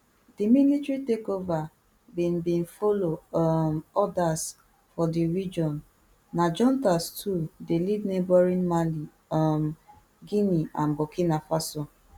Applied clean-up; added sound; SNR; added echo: none; none; none; none.